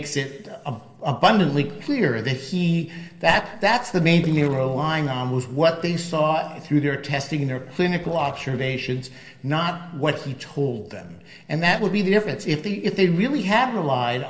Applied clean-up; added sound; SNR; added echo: neural separator model SepFormer DNS4.